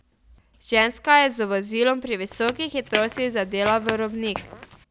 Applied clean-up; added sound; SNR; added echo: none; Squeak / Walk, footsteps; 11 dB; none.